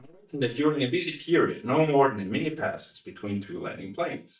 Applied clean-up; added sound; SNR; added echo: neural mask model DeepFilterNet 3.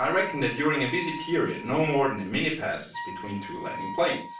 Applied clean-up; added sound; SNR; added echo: none; Wind instrument, woodwind instrument; 12 dB; reverberation time 0.3 s.